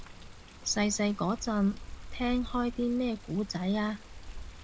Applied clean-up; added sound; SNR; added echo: none; Water; 11 dB; none.